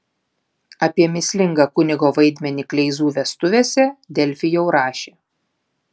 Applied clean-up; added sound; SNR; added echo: none; none; none; none.